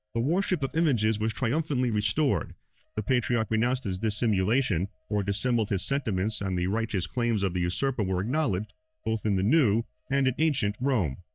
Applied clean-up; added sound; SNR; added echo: neural mask model DeepFilterNet 3.